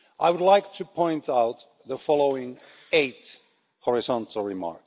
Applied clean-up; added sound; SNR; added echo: none; none; none; none.